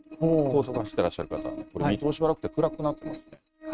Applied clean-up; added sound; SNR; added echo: neural mask model RNNoise.